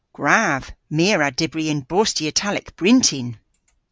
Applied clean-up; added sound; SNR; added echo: none; none; none; none.